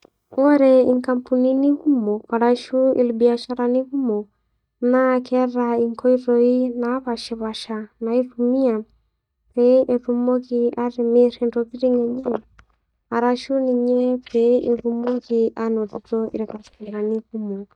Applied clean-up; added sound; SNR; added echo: neural mask model DeepFilterNet 3.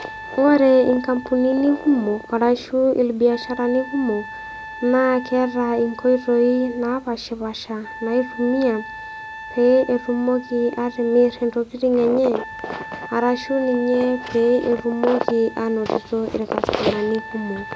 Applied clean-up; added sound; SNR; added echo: none; Wind instrument, woodwind instrument; 17 dB; none.